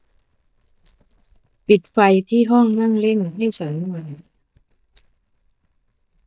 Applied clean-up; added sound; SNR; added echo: neural mask model DeepFilterNet 3.